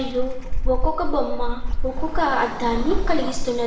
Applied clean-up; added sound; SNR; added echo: none; Sliding door; -3 dB; reverberation time 0.8 s.